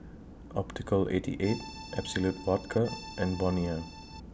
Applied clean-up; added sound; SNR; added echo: none; Accordion; 15 dB; none.